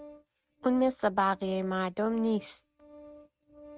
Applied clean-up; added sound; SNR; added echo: neural mask model RNNoise.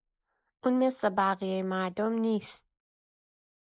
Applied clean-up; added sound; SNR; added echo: neural mask model Resemble Enhance denoiser.